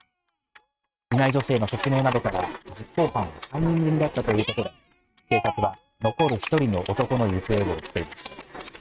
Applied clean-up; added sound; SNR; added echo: neural mask model RNNoise.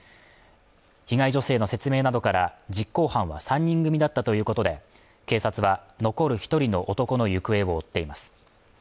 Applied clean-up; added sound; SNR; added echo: none; none; none; none.